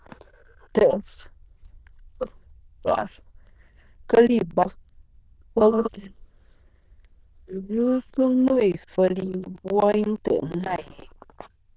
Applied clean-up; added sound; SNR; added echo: neural diffusion model UNIVERSE++.